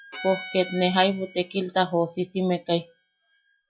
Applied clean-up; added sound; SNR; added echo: classical method log-MMSE.